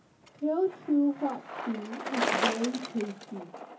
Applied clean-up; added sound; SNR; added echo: none; Bicycle; 4 dB; reverberation time 0.4 s.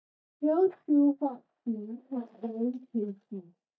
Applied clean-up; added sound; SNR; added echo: neural mask model DeepFilterNet 3.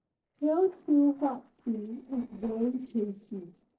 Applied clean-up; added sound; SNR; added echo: neural separator model SepFormer DNS4.